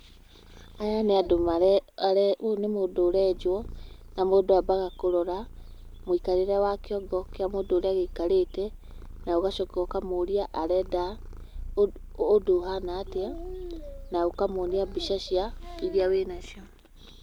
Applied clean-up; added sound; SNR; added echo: none; Purr; 14 dB; none.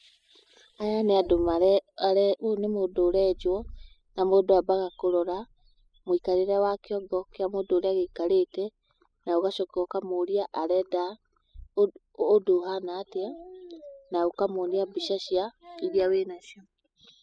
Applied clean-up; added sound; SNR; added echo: classical method spectral subtraction.